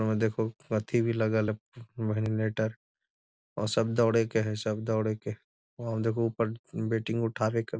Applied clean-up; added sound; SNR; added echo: none; none; none; none.